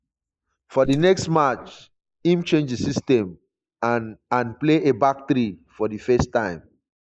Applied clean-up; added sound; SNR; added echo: neural mask model Resemble Enhance denoiser.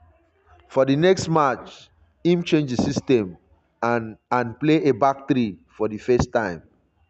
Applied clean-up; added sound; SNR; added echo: none; none; none; none.